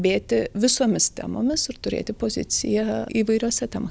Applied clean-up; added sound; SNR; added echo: none; none; none; none.